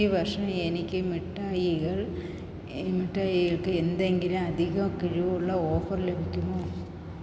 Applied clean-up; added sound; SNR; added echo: none; none; none; none.